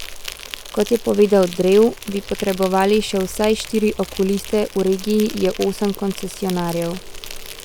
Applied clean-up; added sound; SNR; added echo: none; Insect; 13 dB; none.